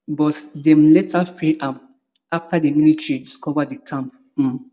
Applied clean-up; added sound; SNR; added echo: none; none; none; none.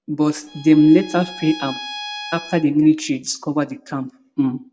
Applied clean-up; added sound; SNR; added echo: none; Bowed string instrument; 15 dB; none.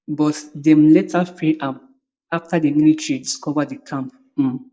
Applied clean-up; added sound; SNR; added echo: neural mask model Resemble Enhance denoiser.